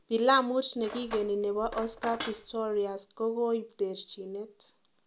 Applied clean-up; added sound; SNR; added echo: none; Cutlery, silverware; 11 dB; none.